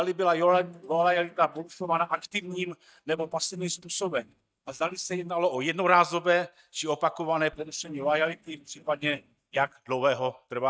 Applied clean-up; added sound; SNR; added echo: neural mask model DeepFilterNet 3.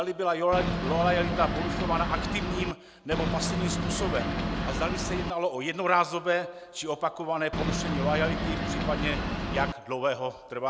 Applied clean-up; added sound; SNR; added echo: none; Boat, Water vehicle; 0 dB; none.